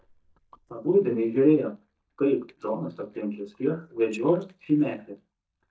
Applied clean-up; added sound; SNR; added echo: neural mask model DeepFilterNet 3.